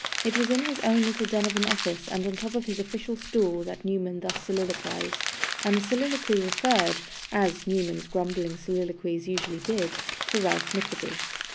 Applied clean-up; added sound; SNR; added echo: none; Crumpling, crinkling; 6 dB; none.